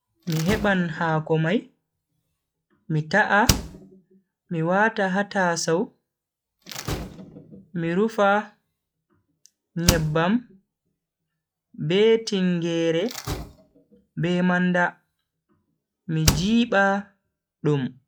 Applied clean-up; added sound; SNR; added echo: classical method log-MMSE.